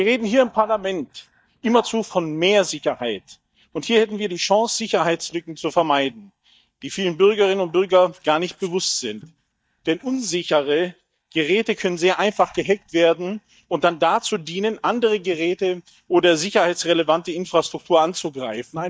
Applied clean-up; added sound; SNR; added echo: neural mask model DeepFilterNet 3.